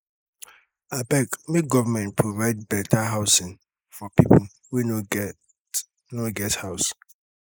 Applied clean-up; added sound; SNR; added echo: neural mask model Resemble Enhance denoiser.